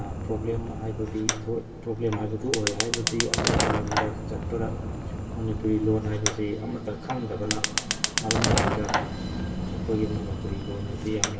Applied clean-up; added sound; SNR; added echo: none; Fire; 0 dB; reverberation time 2.0 s.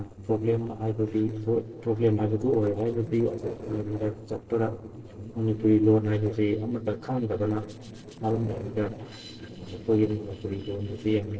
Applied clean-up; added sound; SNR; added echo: neural separator model SepFormer DNS4.